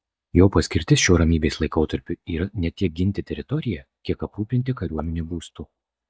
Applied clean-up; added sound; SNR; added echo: neural mask model DeepFilterNet 3.